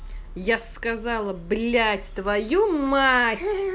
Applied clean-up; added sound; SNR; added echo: none; none; none; none.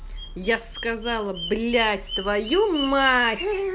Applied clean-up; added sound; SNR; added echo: none; Bird vocalization, bird call, bird song; 12 dB; none.